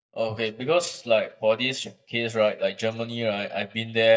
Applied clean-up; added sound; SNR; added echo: neural mask model DeepFilterNet 3.